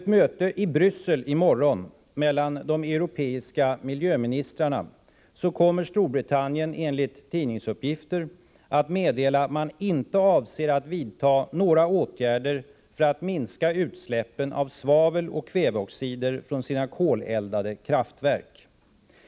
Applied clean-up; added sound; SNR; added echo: none; none; none; none.